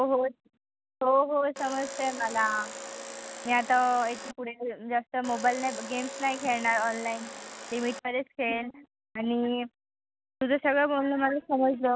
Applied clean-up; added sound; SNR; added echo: none; Domestic sounds, home sounds; 11 dB; none.